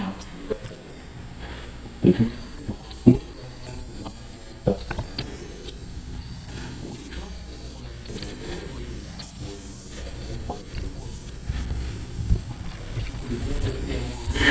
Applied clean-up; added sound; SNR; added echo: neural mask model DeepFilterNet 3.